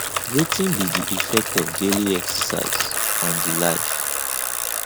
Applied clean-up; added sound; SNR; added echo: none; Bicycle; -2 dB; none.